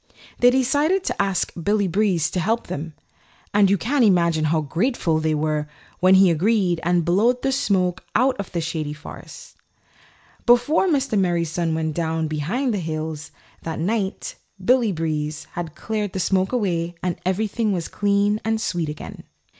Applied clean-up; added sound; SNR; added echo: none; none; none; none.